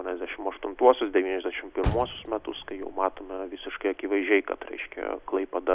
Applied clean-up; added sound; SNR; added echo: none; Motor vehicle (road); 13 dB; none.